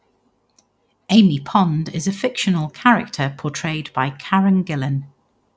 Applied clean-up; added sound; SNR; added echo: none; none; none; none.